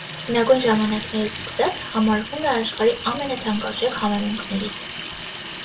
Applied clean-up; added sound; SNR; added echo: none; Sink (filling or washing) / Water tap, faucet; 10 dB; reverberation time 0.1 s.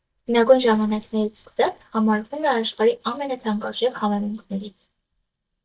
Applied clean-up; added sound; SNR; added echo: neural mask model DeepFilterNet 3.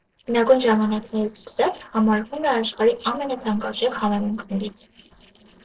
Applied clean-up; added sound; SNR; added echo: neural separator model SepFormer DNS4.